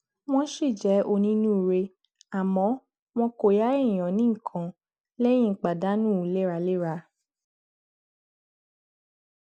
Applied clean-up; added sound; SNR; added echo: none; none; none; none.